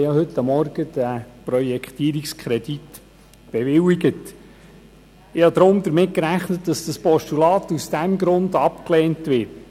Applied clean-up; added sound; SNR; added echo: none; none; none; none.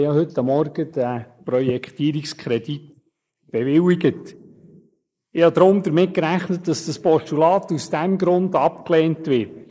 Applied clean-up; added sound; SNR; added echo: neural mask model Resemble Enhance denoiser.